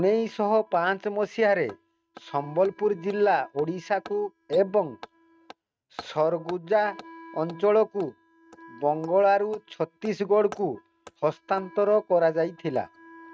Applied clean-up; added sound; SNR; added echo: neural mask model RNNoise.